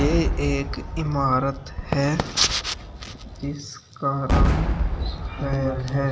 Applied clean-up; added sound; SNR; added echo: none; Cheering / Fireworks; 1 dB; none.